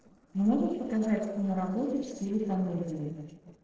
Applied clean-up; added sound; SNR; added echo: neural separator model SepFormer DNS4.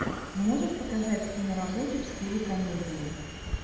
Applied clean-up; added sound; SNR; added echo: none; Subway, metro, underground; 9 dB; reverberation time 0.9 s.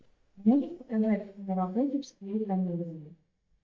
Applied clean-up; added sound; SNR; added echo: neural mask model DeepFilterNet 3.